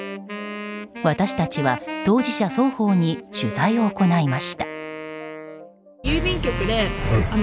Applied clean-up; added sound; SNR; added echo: none; Wind instrument, woodwind instrument; 10 dB; none.